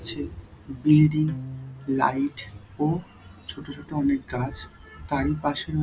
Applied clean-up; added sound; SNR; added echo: none; Acoustic guitar; 16 dB; none.